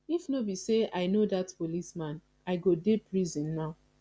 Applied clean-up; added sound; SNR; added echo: none; none; none; none.